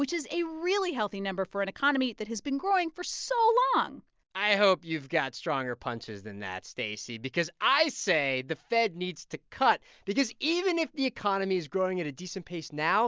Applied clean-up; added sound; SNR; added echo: none; none; none; none.